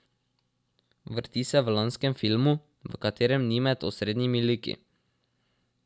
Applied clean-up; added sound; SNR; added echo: none; none; none; none.